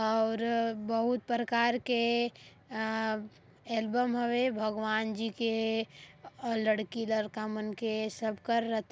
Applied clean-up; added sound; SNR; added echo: none; none; none; none.